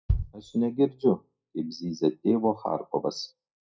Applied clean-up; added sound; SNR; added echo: classical method WPE with log-MMSE.